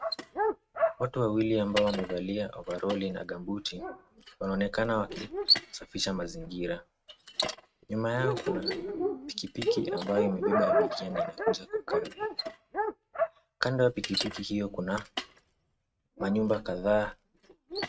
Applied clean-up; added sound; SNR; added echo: neural mask model RNNoise.